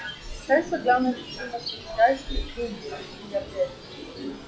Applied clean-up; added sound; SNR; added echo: classical method log-MMSE.